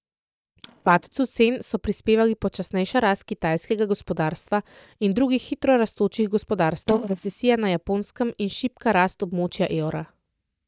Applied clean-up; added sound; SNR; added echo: neural mask model DeepFilterNet 3.